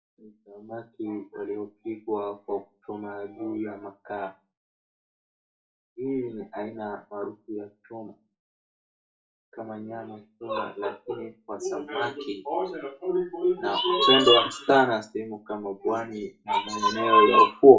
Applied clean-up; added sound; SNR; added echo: none; none; none; reverberation time 0.2 s.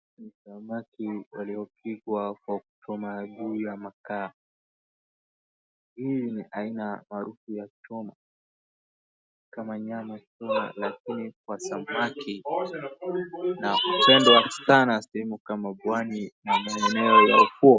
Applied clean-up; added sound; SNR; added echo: none; none; none; none.